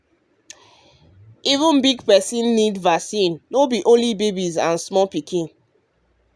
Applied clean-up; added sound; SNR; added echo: none; none; none; none.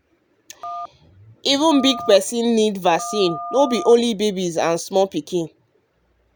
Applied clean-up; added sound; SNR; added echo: none; Telephone; 12 dB; none.